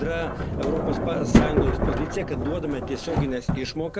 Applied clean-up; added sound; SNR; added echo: none; Sliding door; -4 dB; none.